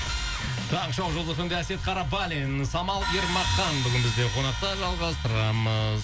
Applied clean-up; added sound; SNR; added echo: none; Crash cymbal; 8 dB; none.